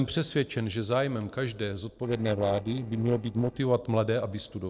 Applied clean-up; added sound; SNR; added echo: neural separator model SepFormer DNS4.